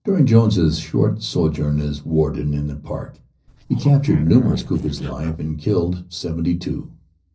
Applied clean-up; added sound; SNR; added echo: neural separator model SepFormer DNS4.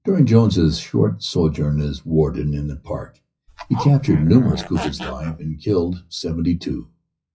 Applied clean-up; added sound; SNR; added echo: classical method WPE with log-MMSE.